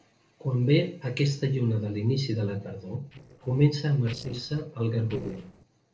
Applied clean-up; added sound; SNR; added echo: neural separator model SepFormer DNS4.